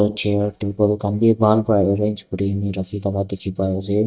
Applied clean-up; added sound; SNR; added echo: neural mask model DeepFilterNet 3.